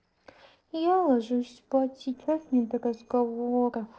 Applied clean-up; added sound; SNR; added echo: neural separator model SepFormer DNS4.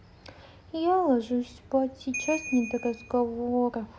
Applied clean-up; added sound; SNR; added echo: none; Ringtone / Bell; 9 dB; none.